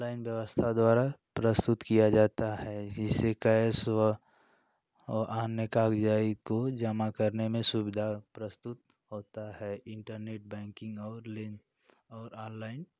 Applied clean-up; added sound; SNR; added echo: none; none; none; none.